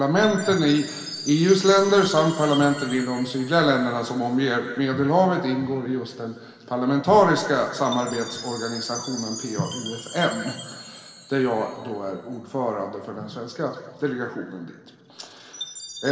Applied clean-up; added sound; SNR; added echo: none; Chime; 16 dB; reverberation time 2.2 s.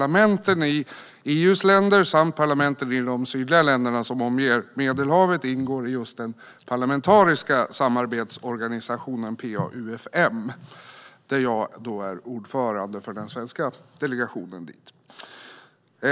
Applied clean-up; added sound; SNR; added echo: none; none; none; none.